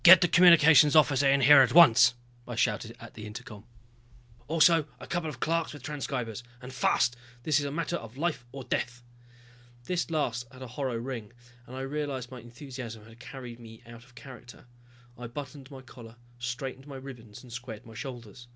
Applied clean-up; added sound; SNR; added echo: none; none; none; none.